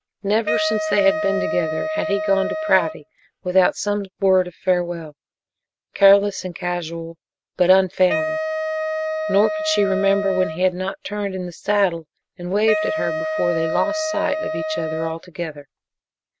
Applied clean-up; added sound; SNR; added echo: none; Wind instrument, woodwind instrument; 4 dB; none.